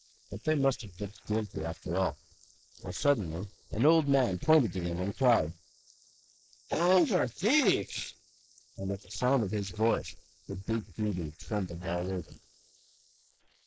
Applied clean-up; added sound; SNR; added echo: neural mask model Resemble Enhance denoiser.